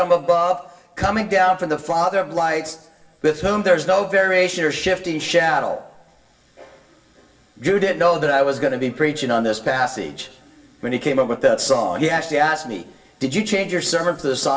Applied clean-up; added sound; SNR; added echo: none; none; none; reverberation time 0.7 s.